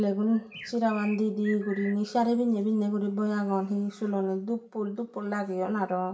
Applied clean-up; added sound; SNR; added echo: none; Bird; 18 dB; reverberation time 0.5 s.